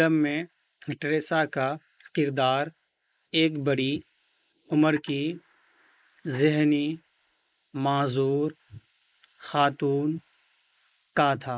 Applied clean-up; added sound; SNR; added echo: neural mask model Resemble Enhance denoiser.